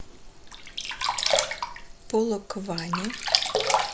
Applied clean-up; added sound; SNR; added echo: none; Sink (filling or washing); -5 dB; none.